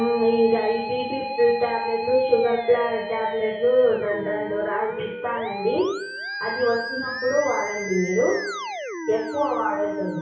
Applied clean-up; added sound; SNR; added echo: none; Musical instrument; 8 dB; reverberation time 0.6 s.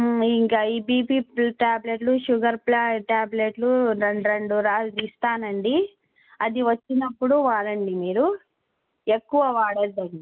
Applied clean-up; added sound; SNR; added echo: none; none; none; none.